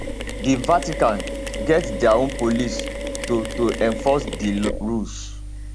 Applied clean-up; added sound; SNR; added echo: none; Mechanisms; 6 dB; none.